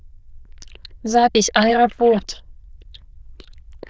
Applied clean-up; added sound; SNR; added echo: neural diffusion model UNIVERSE++.